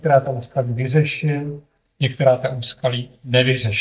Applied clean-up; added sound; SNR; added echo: neural mask model DeepFilterNet 3.